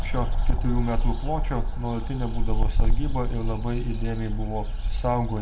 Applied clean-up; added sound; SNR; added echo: none; none; none; reverberation time 0.4 s.